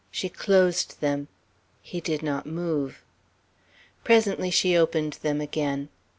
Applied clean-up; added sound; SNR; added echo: none; none; none; none.